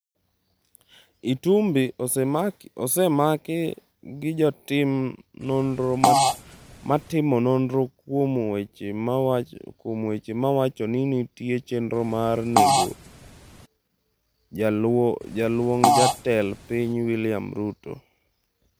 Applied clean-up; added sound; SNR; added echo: none; Fart; -1 dB; none.